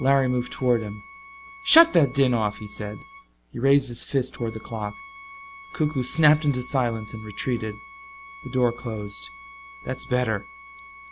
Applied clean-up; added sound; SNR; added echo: none; Bowed string instrument; 19 dB; none.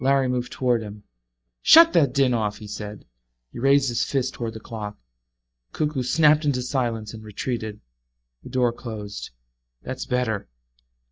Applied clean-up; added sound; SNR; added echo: neural mask model DeepFilterNet 3.